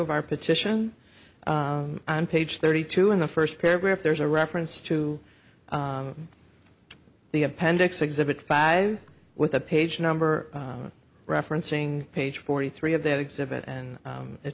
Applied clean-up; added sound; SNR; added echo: none; none; none; none.